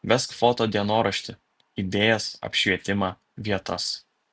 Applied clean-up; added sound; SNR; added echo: none; none; none; none.